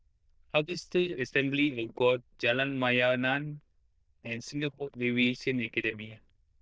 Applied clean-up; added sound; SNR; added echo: neural diffusion model UNIVERSE++.